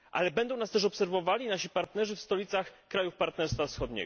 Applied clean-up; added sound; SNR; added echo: none; none; none; none.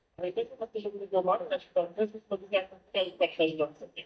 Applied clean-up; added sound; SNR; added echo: neural mask model DeepFilterNet 3.